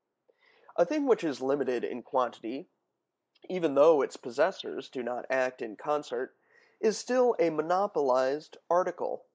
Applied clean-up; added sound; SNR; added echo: neural mask model Resemble Enhance denoiser.